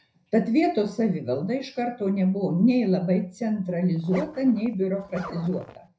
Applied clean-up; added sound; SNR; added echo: none; Zipper (clothing); 17 dB; reverberation time 0.4 s.